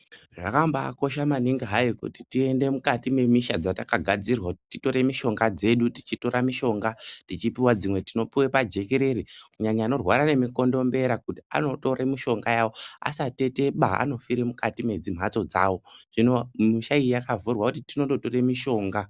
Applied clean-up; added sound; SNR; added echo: none; none; none; none.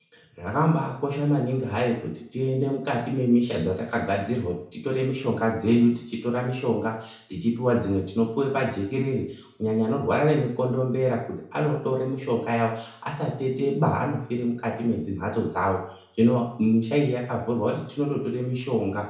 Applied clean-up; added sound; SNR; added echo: none; none; none; reverberation time 0.6 s.